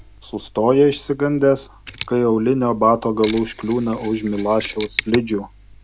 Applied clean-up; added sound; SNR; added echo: none; Mechanisms; 16 dB; none.